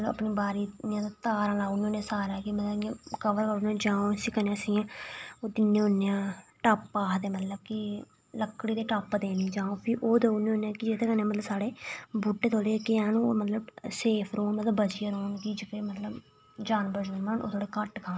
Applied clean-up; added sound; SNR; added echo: none; none; none; none.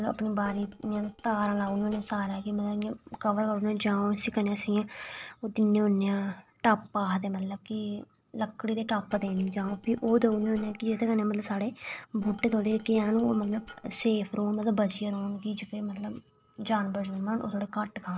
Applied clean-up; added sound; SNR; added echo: neural separator model SepFormer DNS4.